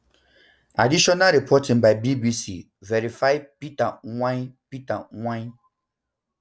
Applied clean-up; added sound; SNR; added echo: none; none; none; none.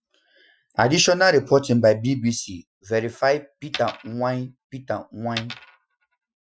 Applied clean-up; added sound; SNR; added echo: classical method Wiener filter.